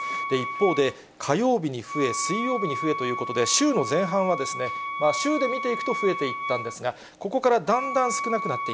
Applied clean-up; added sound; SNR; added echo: none; Wind instrument, woodwind instrument; 6 dB; none.